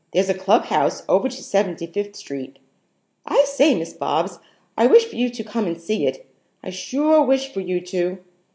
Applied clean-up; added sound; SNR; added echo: none; none; none; none.